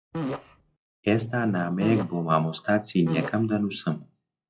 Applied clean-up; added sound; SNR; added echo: classical method log-MMSE.